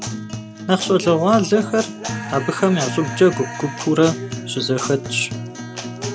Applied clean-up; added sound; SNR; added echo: none; Guitar; 9 dB; none.